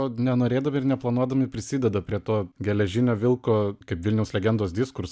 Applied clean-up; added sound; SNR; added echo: none; none; none; none.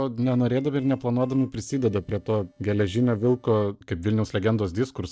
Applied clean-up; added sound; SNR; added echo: neural separator model SepFormer DNS4.